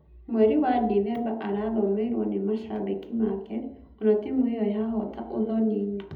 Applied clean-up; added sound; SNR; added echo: none; none; none; reverberation time 0.8 s.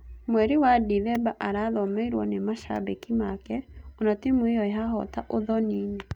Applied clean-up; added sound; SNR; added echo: none; none; none; none.